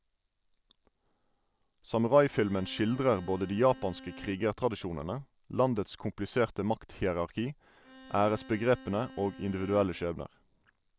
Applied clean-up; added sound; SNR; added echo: none; Bowed string instrument; 19 dB; none.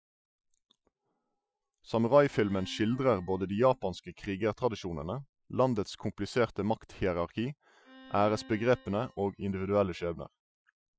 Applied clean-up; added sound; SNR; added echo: classical method Wiener filter.